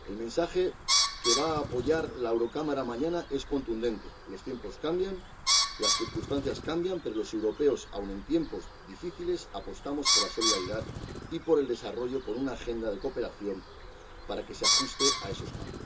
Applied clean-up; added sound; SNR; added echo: none; Bird; 2 dB; reverberation time 0.2 s.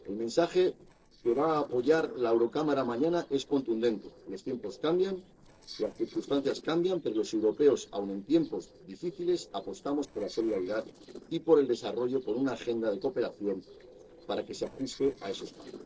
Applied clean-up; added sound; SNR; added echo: neural separator model SepFormer DNS4.